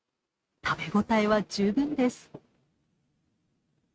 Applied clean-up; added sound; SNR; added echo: neural mask model RNNoise.